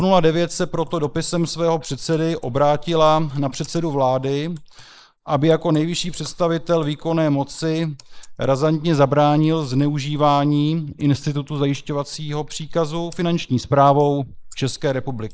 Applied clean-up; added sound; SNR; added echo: neural mask model Resemble Enhance denoiser.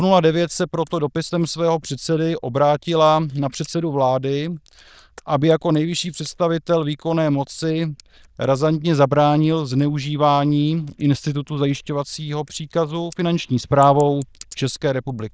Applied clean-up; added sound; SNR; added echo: neural diffusion model UNIVERSE++.